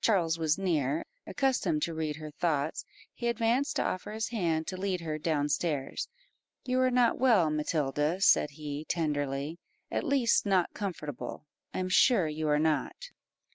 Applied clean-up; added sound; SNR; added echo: none; none; none; none.